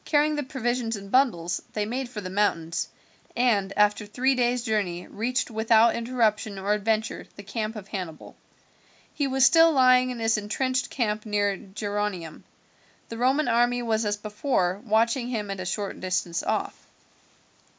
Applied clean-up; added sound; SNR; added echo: none; none; none; none.